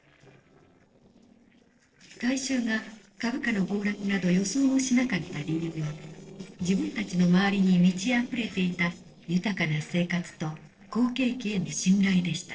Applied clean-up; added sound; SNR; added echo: neural separator model SepFormer DNS4.